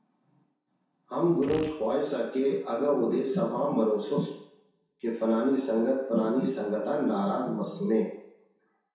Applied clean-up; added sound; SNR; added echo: none; Fart; 12 dB; reverberation time 0.7 s.